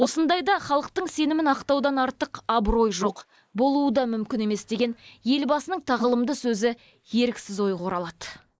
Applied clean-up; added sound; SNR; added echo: neural mask model Resemble Enhance denoiser.